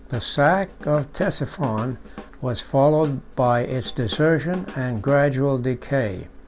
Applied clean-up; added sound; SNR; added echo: none; Drum / Drum kit; 19 dB; none.